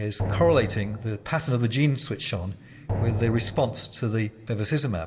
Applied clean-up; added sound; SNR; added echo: none; Drum; 6 dB; reverberation time 1.6 s.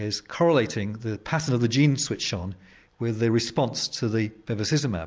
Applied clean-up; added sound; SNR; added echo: none; none; none; none.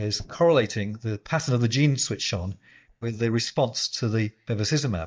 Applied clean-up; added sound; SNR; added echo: neural mask model DeepFilterNet 3.